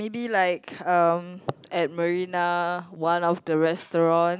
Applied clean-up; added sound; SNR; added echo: none; none; none; none.